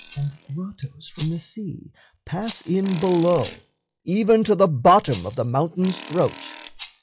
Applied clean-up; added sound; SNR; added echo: classical method log-MMSE.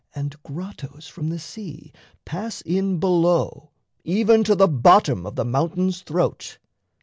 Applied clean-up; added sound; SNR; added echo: none; none; none; none.